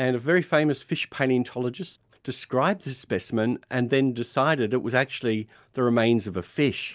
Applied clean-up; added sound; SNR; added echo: none; none; none; none.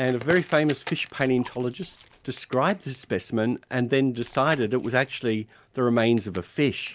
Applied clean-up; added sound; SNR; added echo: none; Crackle + Chewing, mastication; 19 dB; none.